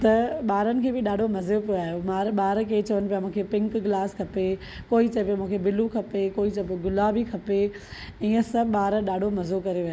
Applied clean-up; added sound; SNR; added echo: none; none; none; none.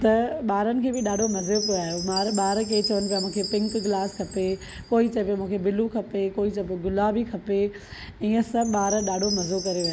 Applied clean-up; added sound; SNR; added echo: none; Chime; 11 dB; none.